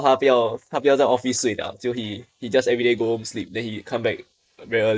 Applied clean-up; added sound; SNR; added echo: neural mask model Resemble Enhance denoiser.